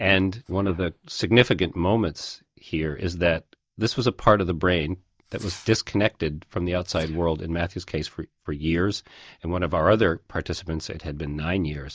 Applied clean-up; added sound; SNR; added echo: neural mask model DeepFilterNet 3.